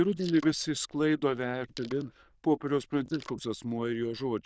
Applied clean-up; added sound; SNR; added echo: neural diffusion model UNIVERSE++.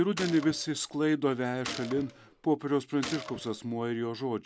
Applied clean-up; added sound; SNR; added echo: none; Gunshot, gunfire; 14 dB; none.